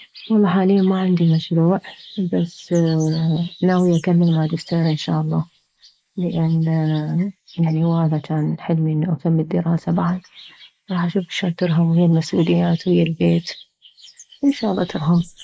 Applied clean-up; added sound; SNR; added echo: neural mask model Resemble Enhance denoiser.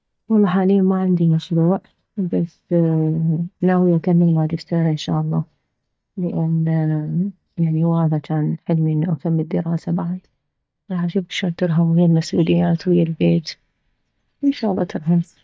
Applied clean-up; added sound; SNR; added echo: neural mask model DeepFilterNet 3.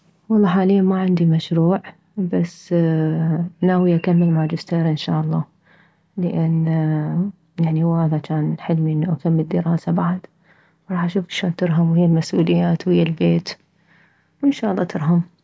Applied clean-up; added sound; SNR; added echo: none; none; none; none.